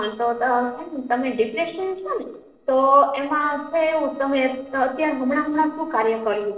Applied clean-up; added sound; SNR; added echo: neural separator model SepFormer DNS4.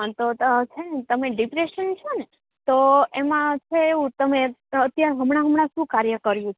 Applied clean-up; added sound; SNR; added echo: none; none; none; none.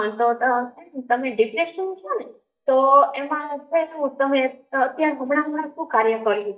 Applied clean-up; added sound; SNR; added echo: neural mask model DeepFilterNet 3.